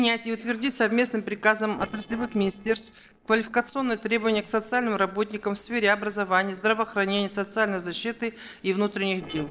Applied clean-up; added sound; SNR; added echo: neural separator model SepFormer DNS4.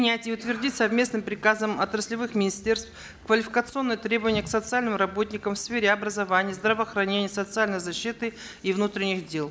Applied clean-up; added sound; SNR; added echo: none; none; none; none.